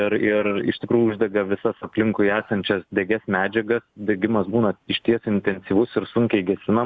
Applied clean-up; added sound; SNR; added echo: none; none; none; none.